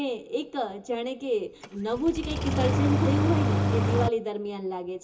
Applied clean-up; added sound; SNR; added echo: none; Engine starting; -4 dB; reverberation time 0.2 s.